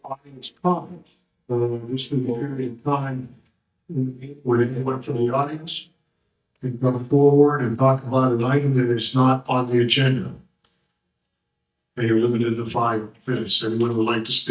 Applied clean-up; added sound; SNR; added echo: neural mask model DeepFilterNet 3.